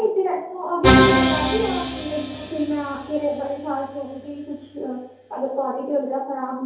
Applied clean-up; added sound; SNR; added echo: none; Musical instrument; -1 dB; reverberation time 2.4 s.